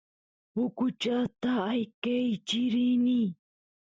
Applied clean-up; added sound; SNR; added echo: none; none; none; none.